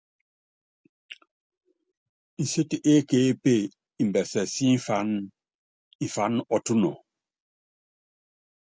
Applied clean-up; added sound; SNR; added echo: none; none; none; none.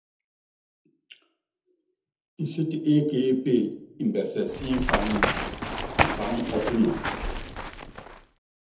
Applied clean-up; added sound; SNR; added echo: none; Run; 0 dB; reverberation time 0.9 s.